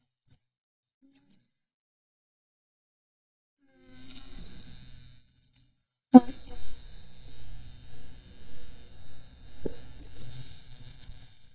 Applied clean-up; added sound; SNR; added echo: neural mask model DeepFilterNet 3.